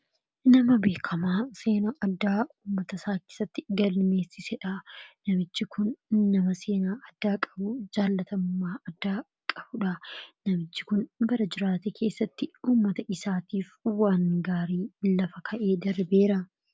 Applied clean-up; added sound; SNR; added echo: none; none; none; none.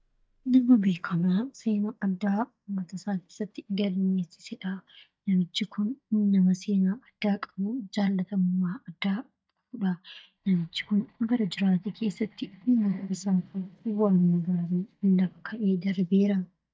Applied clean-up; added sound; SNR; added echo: neural mask model DeepFilterNet 3.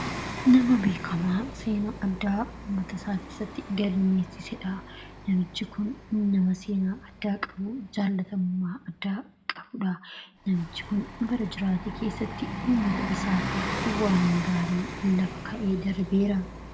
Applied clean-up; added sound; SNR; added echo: none; Bus; 9 dB; reverberation time 0.6 s.